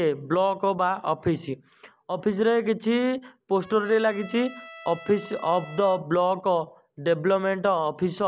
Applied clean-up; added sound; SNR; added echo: none; Trumpet; 20 dB; none.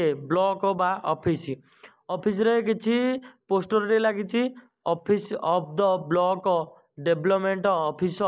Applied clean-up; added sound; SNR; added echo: neural mask model Resemble Enhance denoiser.